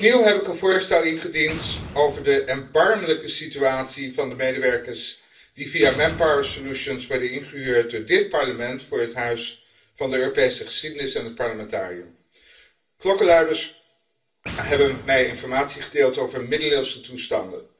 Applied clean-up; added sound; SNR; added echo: none; Boom; 17 dB; reverberation time 0.3 s.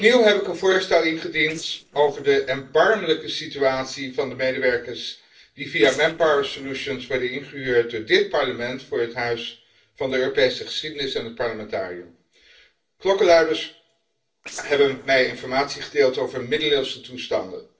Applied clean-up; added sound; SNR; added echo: neural separator model SepFormer DNS4.